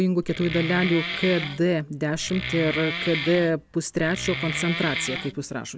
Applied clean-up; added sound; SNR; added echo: none; Wood; 6 dB; none.